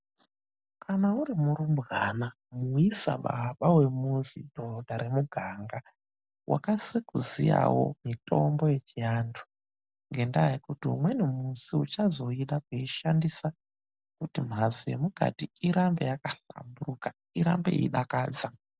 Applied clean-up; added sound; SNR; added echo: none; none; none; none.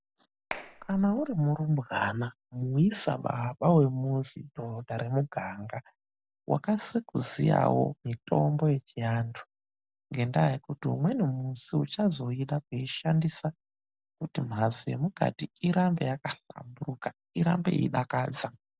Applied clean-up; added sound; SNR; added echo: none; Clapping; 15 dB; none.